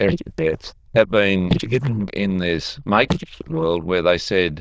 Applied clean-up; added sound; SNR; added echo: neural diffusion model UNIVERSE++.